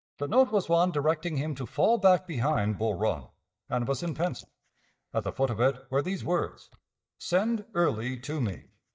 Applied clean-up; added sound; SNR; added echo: neural mask model DeepFilterNet 3.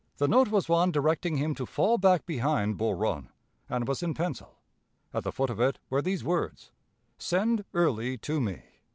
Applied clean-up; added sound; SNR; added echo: none; none; none; none.